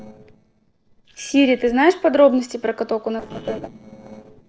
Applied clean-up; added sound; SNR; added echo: neural separator model SepFormer DNS4.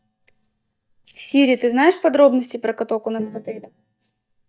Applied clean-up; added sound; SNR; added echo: neural mask model DeepFilterNet 3.